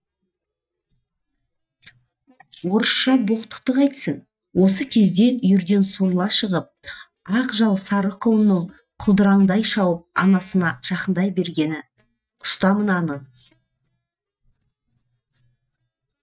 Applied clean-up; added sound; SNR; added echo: neural mask model DeepFilterNet 3.